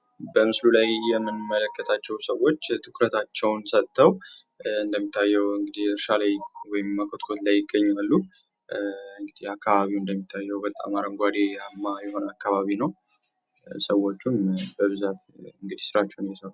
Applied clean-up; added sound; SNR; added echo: none; none; none; none.